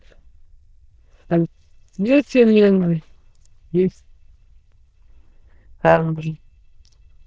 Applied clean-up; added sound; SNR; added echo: neural diffusion model UNIVERSE++.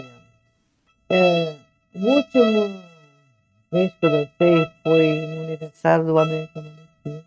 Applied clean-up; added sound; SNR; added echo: neural mask model RNNoise.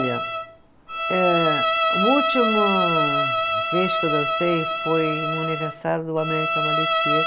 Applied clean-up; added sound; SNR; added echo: none; Bowed string instrument; -2 dB; none.